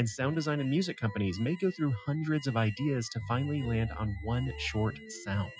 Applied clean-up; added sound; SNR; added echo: classical method Wiener filter.